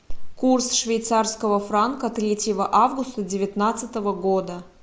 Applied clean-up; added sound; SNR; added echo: none; none; none; none.